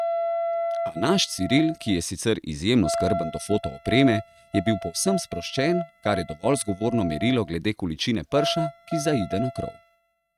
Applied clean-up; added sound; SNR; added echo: neural mask model RNNoise.